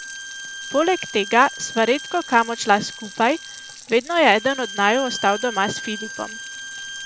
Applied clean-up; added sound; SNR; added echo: none; Bowed string instrument + Sink (filling or washing) / Water tap, faucet; 12 dB; none.